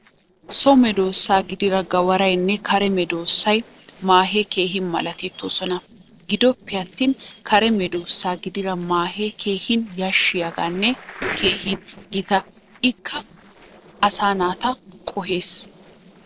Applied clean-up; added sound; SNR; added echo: neural separator model SepFormer DNS4.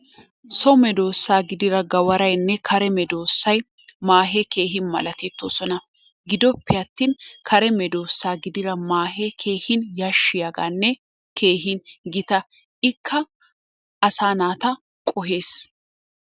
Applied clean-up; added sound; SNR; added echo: none; none; none; none.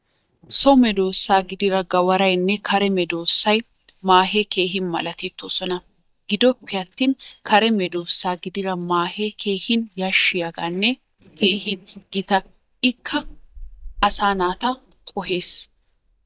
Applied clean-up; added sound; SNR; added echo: neural mask model DeepFilterNet 3.